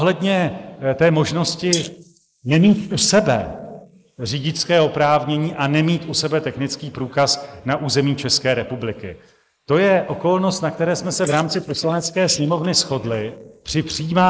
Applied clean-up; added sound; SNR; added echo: neural mask model Resemble Enhance denoiser.